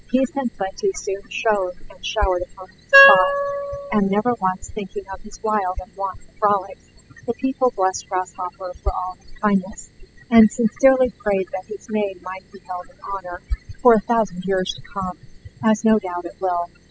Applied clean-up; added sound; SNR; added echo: classical method spectral subtraction.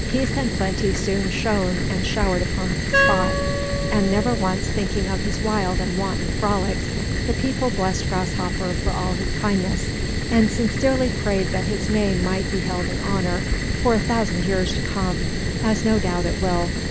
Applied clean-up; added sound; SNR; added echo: none; Fire + Wind instrument, woodwind instrument; -1 dB; none.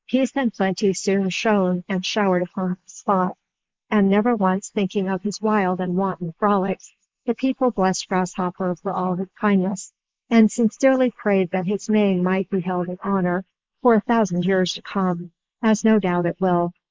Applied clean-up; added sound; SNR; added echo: neural mask model Resemble Enhance denoiser.